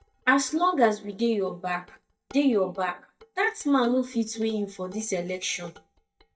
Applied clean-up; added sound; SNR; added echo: neural mask model DeepFilterNet 3.